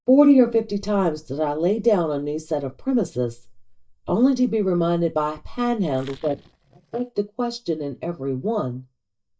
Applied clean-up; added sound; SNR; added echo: neural mask model DeepFilterNet 3.